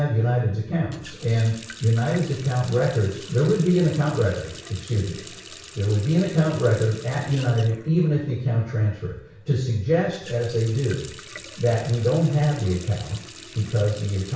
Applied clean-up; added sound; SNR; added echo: none; Water tap, faucet; 19 dB; reverberation time 0.6 s.